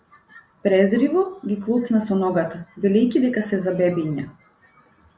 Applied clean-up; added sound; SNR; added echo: none; none; none; none.